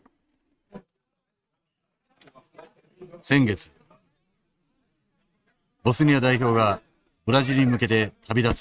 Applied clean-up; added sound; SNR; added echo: neural mask model RNNoise.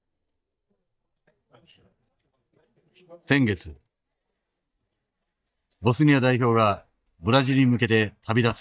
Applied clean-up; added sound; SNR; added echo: neural mask model DeepFilterNet 3.